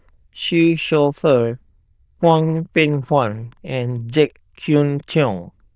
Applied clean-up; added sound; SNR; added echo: neural diffusion model UNIVERSE++.